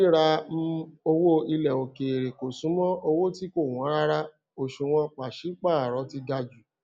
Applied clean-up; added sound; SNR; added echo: none; none; none; none.